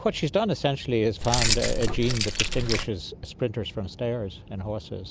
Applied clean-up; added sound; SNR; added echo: none; Keys jangling; -1 dB; none.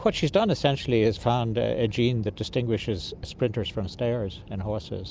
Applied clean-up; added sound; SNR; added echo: none; none; none; none.